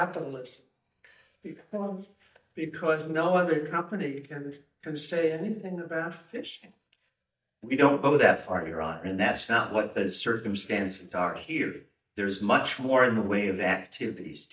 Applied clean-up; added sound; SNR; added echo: neural mask model DeepFilterNet 3.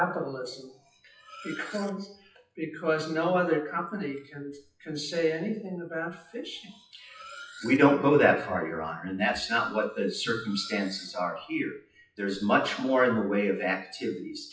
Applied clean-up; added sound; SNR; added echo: classical method WPE with log-MMSE.